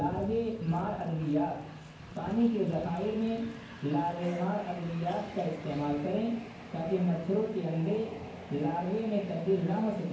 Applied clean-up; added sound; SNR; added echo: none; Train; 14 dB; reverberation time 0.9 s.